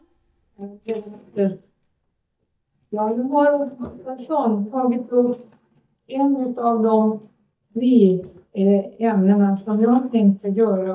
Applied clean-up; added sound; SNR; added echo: neural mask model DeepFilterNet 3.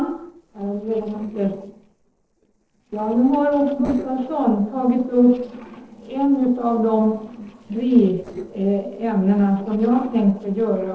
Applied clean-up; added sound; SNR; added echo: neural separator model SepFormer DNS4.